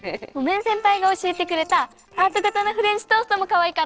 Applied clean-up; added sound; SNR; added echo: neural separator model SepFormer DNS4.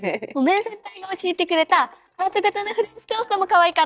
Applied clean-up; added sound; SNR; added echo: neural mask model DeepFilterNet 3.